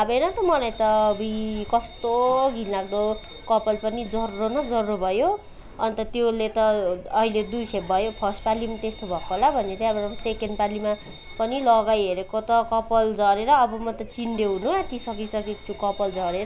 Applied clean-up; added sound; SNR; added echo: none; Bird + Bell; 14 dB; none.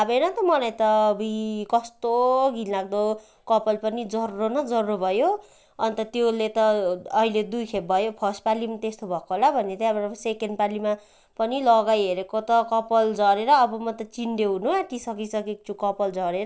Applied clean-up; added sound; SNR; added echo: none; none; none; none.